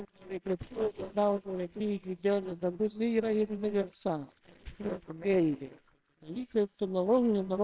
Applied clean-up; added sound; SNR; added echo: neural separator model SepFormer WHAMR!.